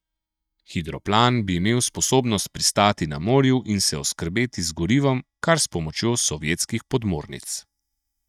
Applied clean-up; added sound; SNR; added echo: neural mask model DeepFilterNet 3.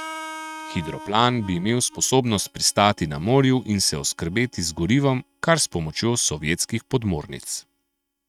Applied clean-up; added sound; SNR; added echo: neural mask model RNNoise.